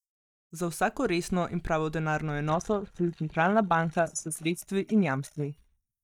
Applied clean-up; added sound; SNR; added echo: neural mask model DeepFilterNet 3.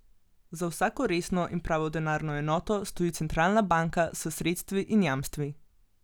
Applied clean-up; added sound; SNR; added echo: none; none; none; none.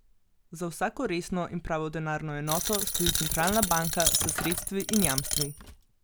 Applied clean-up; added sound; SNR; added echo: none; Coin (dropping); -1 dB; none.